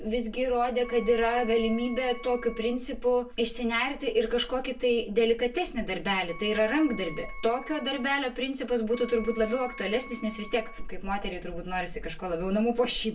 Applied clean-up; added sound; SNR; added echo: none; Wind instrument, woodwind instrument; 17 dB; reverberation time 0.2 s.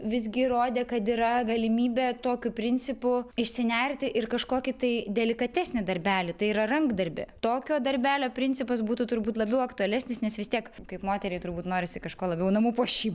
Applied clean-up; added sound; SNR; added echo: none; none; none; none.